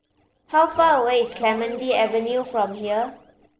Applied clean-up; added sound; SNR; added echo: neural separator model SepFormer DNS4.